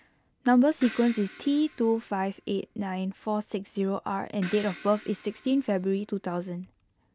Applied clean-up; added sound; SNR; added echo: none; Crash cymbal; 18 dB; none.